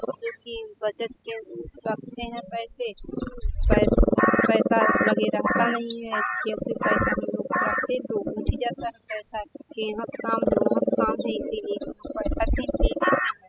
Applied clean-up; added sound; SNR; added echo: classical method spectral subtraction.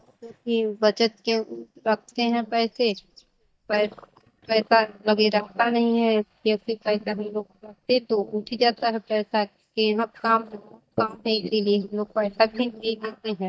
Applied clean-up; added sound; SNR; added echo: neural mask model DeepFilterNet 3.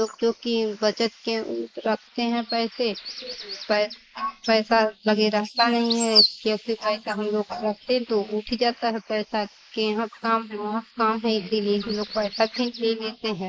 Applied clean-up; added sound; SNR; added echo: neural mask model Resemble Enhance denoiser.